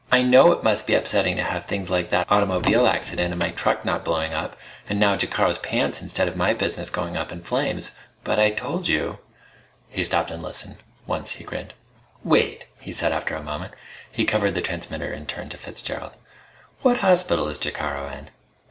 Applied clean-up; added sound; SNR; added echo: none; Door; 8 dB; none.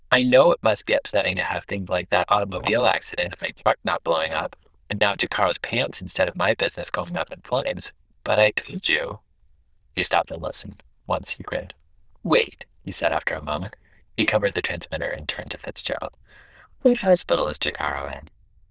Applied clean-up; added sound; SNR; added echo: neural diffusion model UNIVERSE++.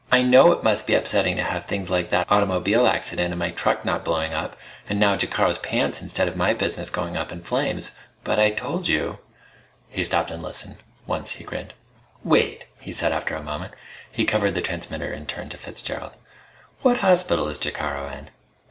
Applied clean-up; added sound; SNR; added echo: none; none; none; none.